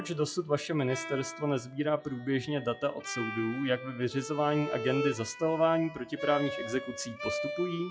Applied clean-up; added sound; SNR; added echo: classical method WPE with log-MMSE.